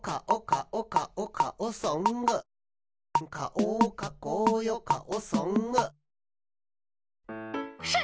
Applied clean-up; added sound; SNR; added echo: none; none; none; none.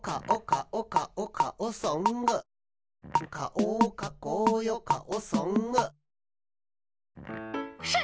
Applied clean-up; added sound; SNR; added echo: none; Fart; 20 dB; none.